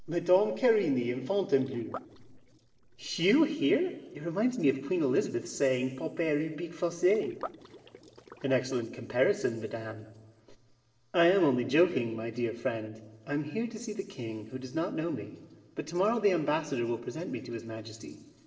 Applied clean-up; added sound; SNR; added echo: neural separator model SepFormer DNS4.